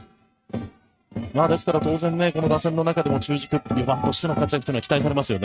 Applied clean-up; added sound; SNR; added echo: neural mask model RNNoise.